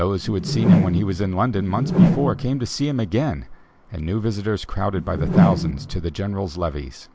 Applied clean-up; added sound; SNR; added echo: none; Whoosh, swoosh, swish; -3 dB; none.